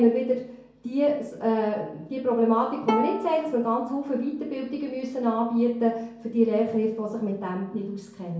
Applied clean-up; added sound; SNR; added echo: none; Bowed string instrument; 8 dB; reverberation time 0.6 s.